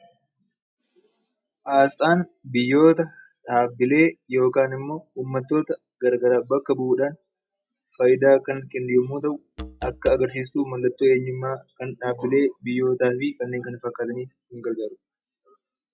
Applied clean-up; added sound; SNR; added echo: classical method log-MMSE.